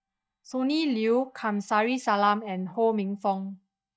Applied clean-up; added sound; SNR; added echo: neural mask model DeepFilterNet 3.